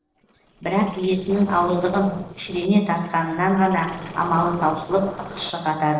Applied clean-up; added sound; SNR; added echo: neural separator model SepFormer DNS4.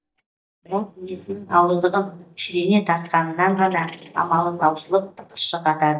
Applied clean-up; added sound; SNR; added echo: neural mask model DeepFilterNet 3.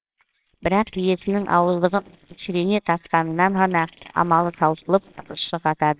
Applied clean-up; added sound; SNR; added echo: neural separator model SepFormer WHAMR!.